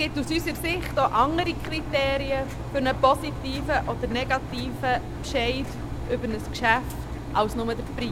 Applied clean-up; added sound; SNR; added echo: none; Engine; 6 dB; none.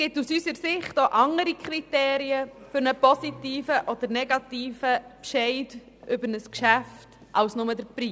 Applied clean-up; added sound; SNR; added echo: none; none; none; none.